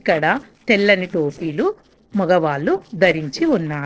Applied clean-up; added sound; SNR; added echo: neural separator model SepFormer DNS4.